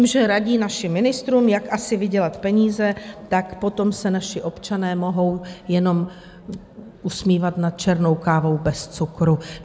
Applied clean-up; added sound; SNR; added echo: none; none; none; none.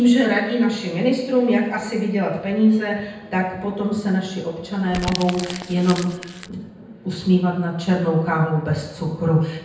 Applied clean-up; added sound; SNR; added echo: none; Crumpling, crinkling; 12 dB; reverberation time 0.9 s.